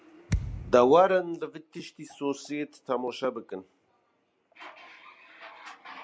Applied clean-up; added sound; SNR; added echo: none; Thump, thud; 5 dB; none.